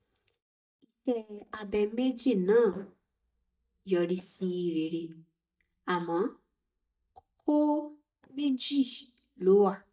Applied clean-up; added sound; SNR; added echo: neural mask model DeepFilterNet 3.